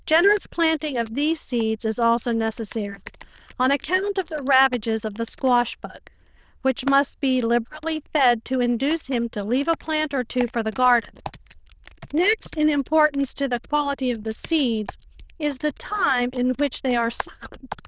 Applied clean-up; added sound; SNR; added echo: neural diffusion model UNIVERSE++.